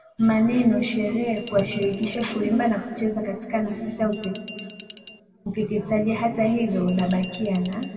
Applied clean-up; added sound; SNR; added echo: none; Glass; 14 dB; reverberation time 2.0 s.